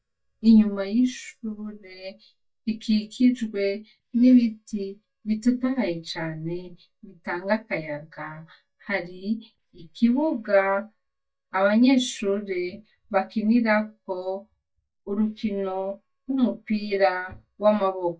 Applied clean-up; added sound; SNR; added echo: neural mask model DeepFilterNet 3.